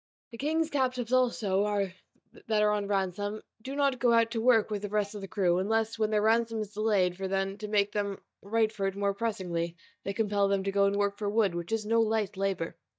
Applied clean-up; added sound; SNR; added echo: neural mask model DeepFilterNet 3.